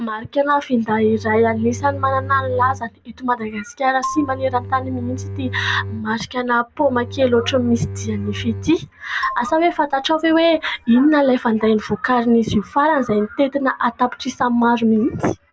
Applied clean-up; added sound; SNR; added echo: none; Bowed string instrument + Marimba, xylophone; 11 dB; none.